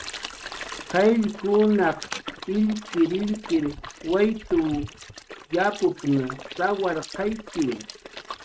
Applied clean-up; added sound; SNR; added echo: neural mask model RNNoise.